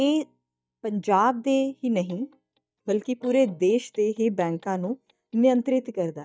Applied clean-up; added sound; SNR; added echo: neural mask model DeepFilterNet 3.